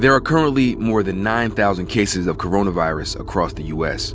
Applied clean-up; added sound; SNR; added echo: none; none; none; none.